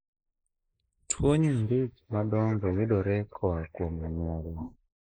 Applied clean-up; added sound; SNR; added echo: neural mask model Resemble Enhance denoiser.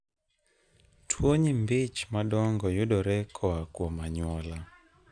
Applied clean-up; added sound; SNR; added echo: none; none; none; none.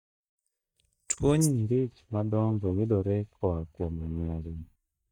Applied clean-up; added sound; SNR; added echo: neural mask model DeepFilterNet 3.